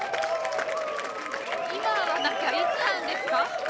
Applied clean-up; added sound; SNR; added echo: none; Applause / Crowd / Cheering; -4 dB; none.